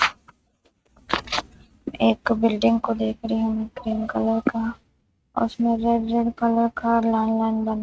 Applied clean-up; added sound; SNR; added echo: neural mask model RNNoise.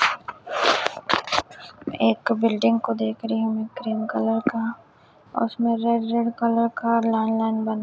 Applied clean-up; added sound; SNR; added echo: none; none; none; none.